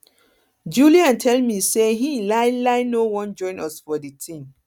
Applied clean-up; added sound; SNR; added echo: none; none; none; none.